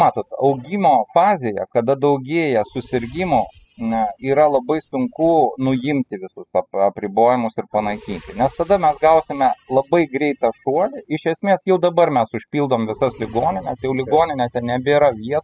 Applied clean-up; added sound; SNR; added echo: classical method spectral subtraction.